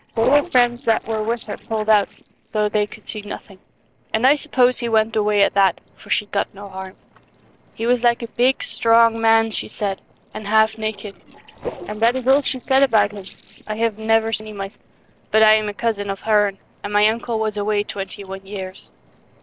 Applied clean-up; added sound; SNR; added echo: neural separator model SepFormer DNS4.